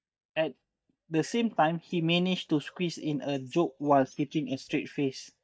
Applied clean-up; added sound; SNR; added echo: neural mask model DeepFilterNet 3.